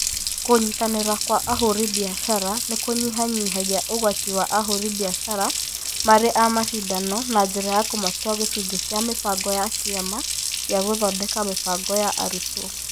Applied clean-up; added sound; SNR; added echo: none; Water tap, faucet; 3 dB; none.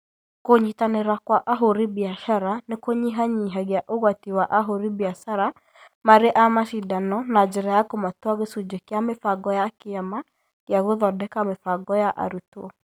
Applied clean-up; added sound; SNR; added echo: none; none; none; none.